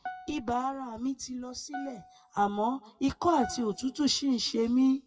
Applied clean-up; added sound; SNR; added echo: classical method WPE with log-MMSE.